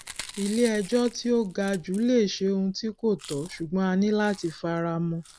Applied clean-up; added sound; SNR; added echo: none; Chewing, mastication; 18 dB; none.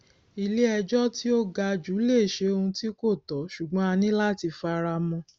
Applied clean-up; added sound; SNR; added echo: none; none; none; none.